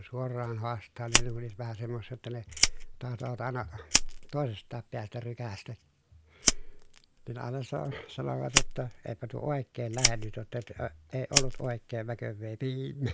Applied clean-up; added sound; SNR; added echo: none; Fire; -2 dB; none.